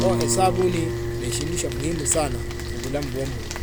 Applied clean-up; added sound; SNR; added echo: none; Rain + Guitar; 1 dB; none.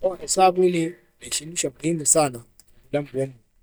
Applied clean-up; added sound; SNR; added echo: neural mask model DeepFilterNet 3.